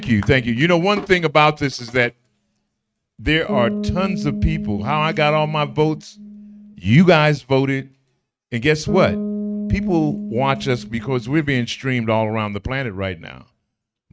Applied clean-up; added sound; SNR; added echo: neural mask model RNNoise.